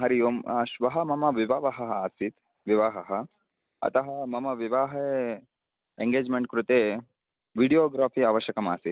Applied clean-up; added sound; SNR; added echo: none; none; none; none.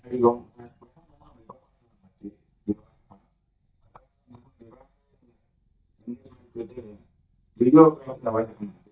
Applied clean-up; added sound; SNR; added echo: neural mask model DeepFilterNet 3.